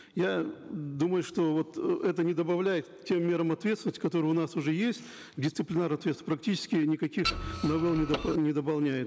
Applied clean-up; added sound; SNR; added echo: none; Printer; 5 dB; none.